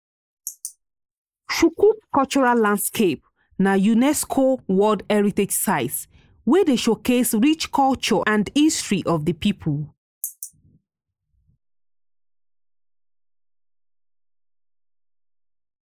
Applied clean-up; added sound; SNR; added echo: neural mask model Resemble Enhance denoiser.